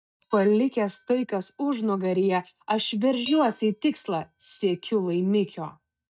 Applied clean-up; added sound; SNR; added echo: neural mask model DeepFilterNet 3.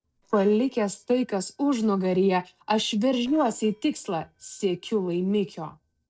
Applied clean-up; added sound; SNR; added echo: neural separator model SepFormer DNS4.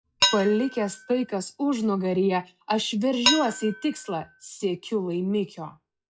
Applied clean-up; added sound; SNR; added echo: classical method log-MMSE.